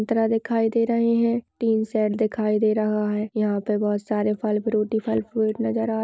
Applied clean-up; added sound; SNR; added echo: none; none; none; none.